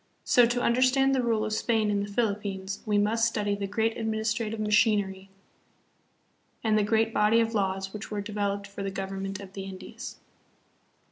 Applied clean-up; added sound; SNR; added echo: none; none; none; none.